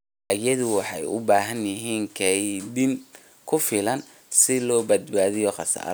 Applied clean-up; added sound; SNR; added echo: none; none; none; none.